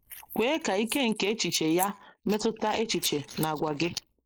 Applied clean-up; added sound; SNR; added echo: neural mask model Resemble Enhance denoiser.